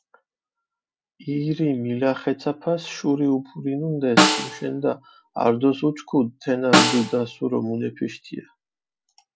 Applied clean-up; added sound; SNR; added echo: none; Snare drum; 0 dB; none.